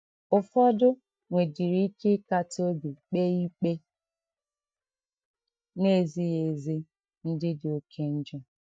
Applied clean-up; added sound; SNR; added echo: neural mask model DeepFilterNet 3.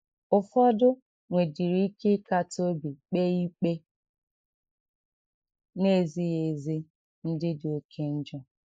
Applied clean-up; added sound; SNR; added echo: neural mask model Resemble Enhance denoiser.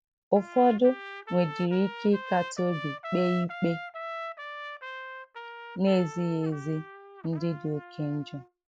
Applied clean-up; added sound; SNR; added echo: none; Trumpet; 12 dB; none.